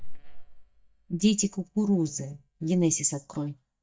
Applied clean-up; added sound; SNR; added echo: neural mask model DeepFilterNet 3.